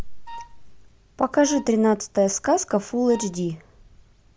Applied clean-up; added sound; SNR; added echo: none; Wind instrument, woodwind instrument; 17 dB; none.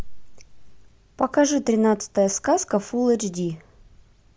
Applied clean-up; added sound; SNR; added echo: none; none; none; none.